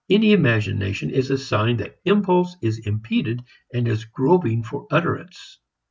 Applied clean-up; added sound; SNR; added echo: none; none; none; none.